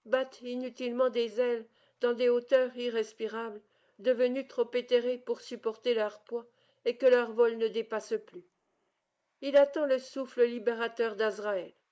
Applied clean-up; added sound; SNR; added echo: neural mask model Resemble Enhance denoiser.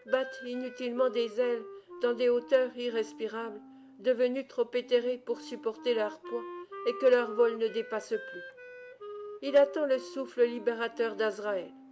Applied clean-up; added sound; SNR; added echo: none; Wind instrument, woodwind instrument; 15 dB; none.